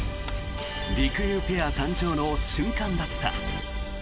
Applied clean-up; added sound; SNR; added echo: none; Fire; 3 dB; none.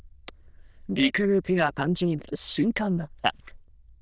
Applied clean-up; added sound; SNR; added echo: neural diffusion model UNIVERSE++.